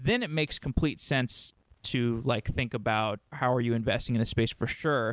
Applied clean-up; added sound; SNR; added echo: none; none; none; none.